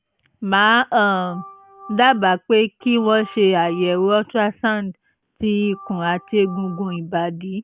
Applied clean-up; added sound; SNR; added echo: none; Organ; 20 dB; none.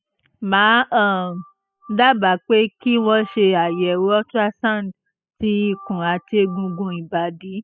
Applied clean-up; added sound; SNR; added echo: classical method spectral subtraction.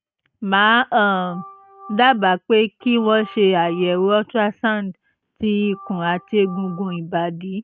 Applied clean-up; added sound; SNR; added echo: neural mask model RNNoise.